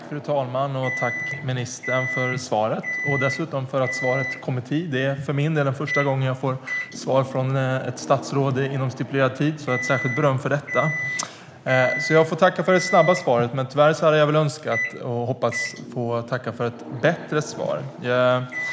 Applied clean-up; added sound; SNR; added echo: none; Microwave oven; 9 dB; none.